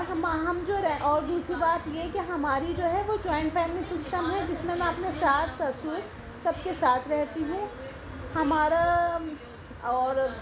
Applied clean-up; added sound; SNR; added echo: none; none; none; none.